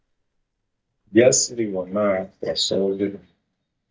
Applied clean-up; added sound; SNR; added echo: neural mask model DeepFilterNet 3.